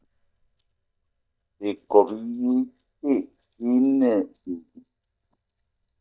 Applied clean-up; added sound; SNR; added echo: neural mask model DeepFilterNet 3.